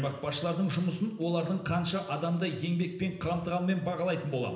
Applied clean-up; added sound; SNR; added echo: none; none; none; reverberation time 0.9 s.